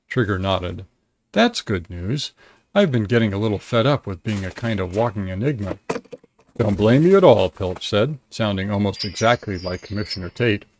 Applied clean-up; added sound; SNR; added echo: neural mask model RNNoise.